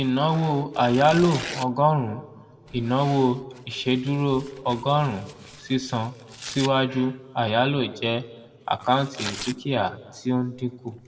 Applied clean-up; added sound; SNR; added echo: none; Tearing; 17 dB; reverberation time 1.5 s.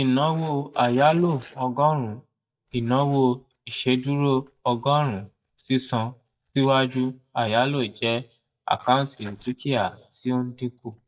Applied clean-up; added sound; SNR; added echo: neural mask model DeepFilterNet 3.